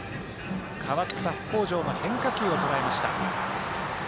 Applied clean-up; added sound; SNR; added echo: none; none; none; none.